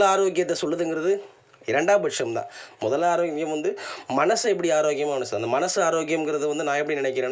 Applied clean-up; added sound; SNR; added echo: none; none; none; none.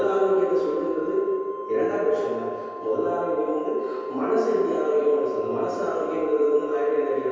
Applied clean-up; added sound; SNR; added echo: none; Organ; 15 dB; reverberation time 2.2 s.